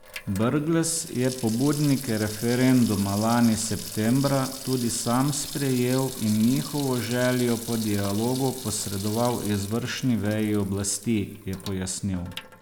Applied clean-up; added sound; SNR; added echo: none; Sink (filling or washing) / Water tap, faucet; 13 dB; none.